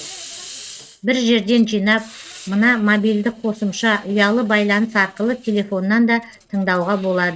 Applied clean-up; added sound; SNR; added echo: neural mask model RNNoise.